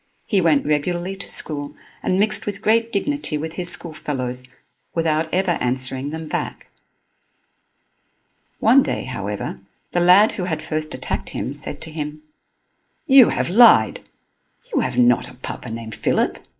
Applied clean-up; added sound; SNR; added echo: neural mask model Resemble Enhance denoiser.